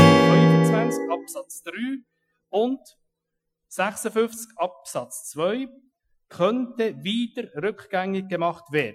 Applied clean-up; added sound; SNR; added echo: classical method Wiener filter.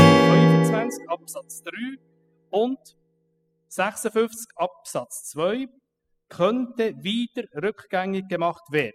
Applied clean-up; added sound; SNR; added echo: classical method spectral subtraction.